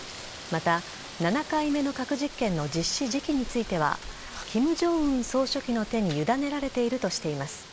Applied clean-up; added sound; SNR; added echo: none; Rain; 14 dB; none.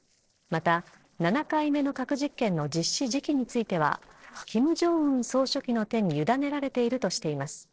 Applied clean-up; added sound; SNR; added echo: neural separator model SepFormer DNS4.